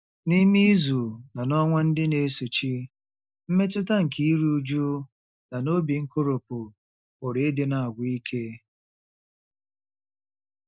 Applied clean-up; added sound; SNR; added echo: neural mask model Resemble Enhance denoiser.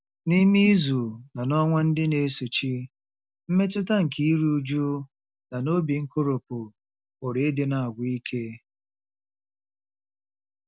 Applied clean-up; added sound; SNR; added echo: none; none; none; none.